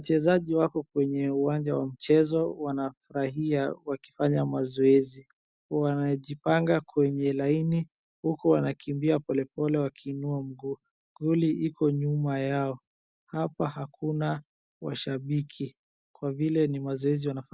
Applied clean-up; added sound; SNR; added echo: none; none; none; none.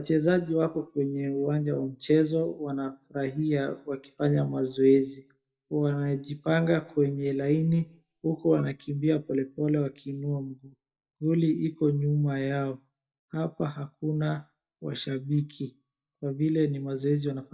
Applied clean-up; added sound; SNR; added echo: neural mask model DeepFilterNet 3.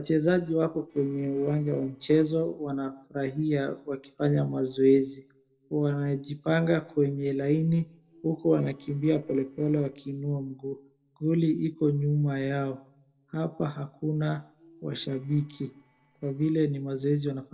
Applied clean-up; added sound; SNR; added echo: neural separator model SepFormer DNS4.